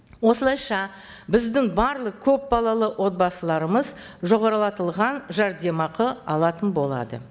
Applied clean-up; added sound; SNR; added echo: none; none; none; none.